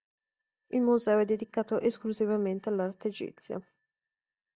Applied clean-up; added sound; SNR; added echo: neural mask model DeepFilterNet 3.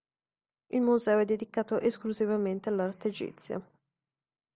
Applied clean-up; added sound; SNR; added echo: none; none; none; none.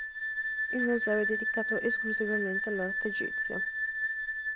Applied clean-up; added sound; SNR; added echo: neural diffusion model UNIVERSE++.